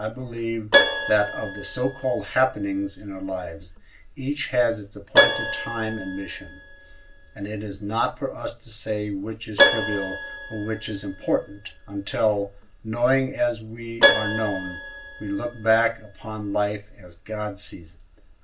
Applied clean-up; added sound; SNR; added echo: none; Keyboard (musical); 1 dB; reverberation time 0.2 s.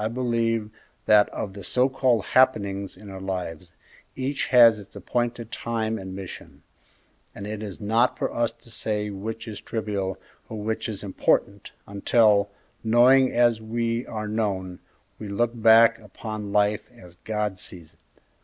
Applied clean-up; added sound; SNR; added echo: none; none; none; none.